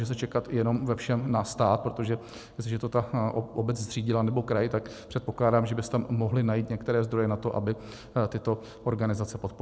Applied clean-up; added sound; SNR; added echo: none; none; none; none.